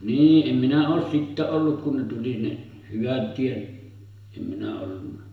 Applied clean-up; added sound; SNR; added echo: none; none; none; reverberation time 1.0 s.